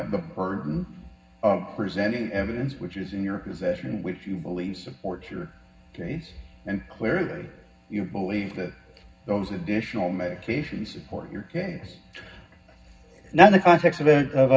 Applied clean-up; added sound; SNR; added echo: none; none; none; reverberation time 0.4 s.